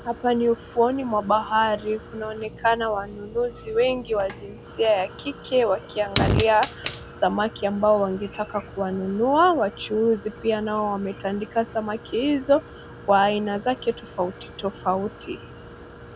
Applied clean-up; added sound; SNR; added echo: none; Fire; 12 dB; none.